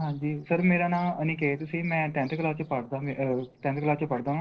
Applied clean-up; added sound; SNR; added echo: neural separator model SepFormer DNS4.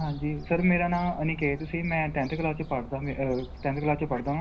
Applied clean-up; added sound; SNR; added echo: none; Fowl; 13 dB; reverberation time 0.4 s.